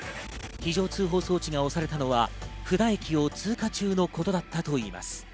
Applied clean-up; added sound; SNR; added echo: none; Engine starting / Car; 12 dB; none.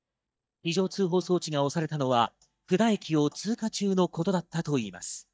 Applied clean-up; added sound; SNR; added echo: neural mask model DeepFilterNet 3.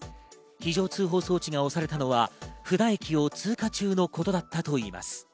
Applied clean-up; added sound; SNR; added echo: none; none; none; none.